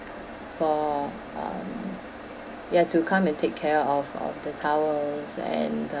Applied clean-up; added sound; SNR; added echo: none; none; none; none.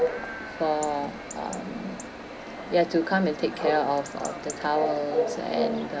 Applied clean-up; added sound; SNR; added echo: none; Bark / Chatter / Chirp, tweet / Livestock, farm animals, working animals; 5 dB; none.